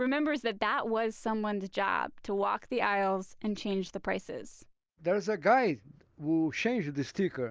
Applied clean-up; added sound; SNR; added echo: none; none; none; none.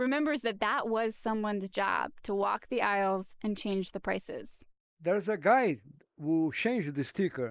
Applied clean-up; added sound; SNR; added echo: neural mask model Resemble Enhance denoiser.